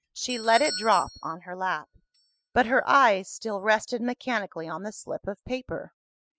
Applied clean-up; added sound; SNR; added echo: classical method spectral subtraction.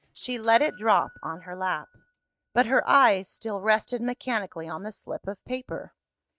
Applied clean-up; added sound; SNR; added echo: neural mask model RNNoise.